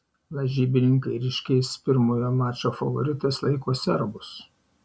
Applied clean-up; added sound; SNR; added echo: none; none; none; none.